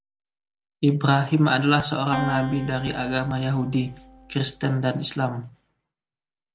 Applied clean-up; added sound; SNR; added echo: none; Acoustic guitar; 12 dB; none.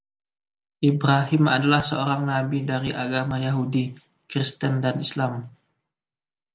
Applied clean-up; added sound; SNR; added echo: none; none; none; none.